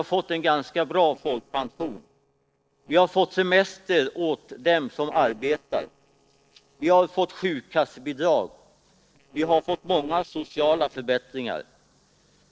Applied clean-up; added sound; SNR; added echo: neural separator model SepFormer DNS4.